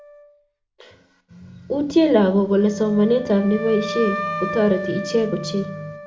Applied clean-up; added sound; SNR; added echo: none; Wind instrument, woodwind instrument; 11 dB; reverberation time 0.5 s.